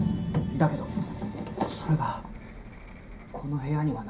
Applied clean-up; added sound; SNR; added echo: none; Bus; 15 dB; reverberation time 0.3 s.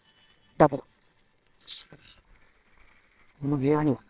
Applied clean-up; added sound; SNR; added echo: neural separator model SepFormer WHAMR!.